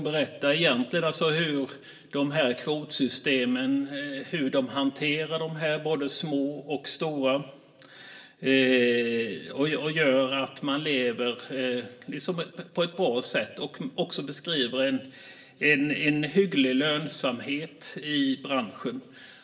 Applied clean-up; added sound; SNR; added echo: none; none; none; reverberation time 1.8 s.